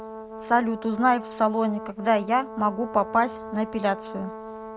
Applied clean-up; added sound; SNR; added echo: none; Brass instrument; 12 dB; none.